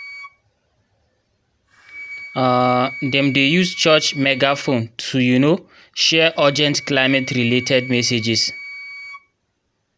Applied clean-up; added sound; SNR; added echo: none; Wind instrument, woodwind instrument; 15 dB; none.